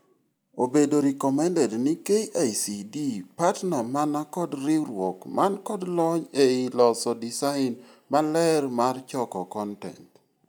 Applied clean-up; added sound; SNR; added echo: none; none; none; none.